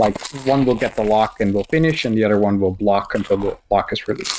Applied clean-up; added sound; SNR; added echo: neural mask model RNNoise.